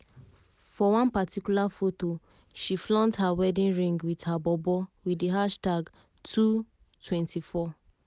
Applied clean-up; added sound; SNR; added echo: none; none; none; none.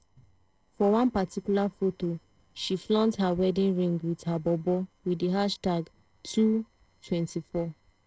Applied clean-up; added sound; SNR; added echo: neural separator model SepFormer DNS4.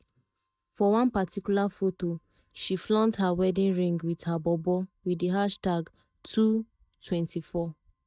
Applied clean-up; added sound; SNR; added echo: neural mask model DeepFilterNet 3.